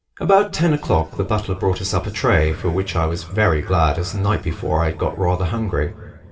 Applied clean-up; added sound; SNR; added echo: none; none; none; reverberation time 2.7 s.